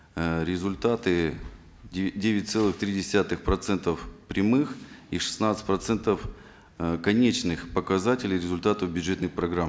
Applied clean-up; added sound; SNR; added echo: none; none; none; none.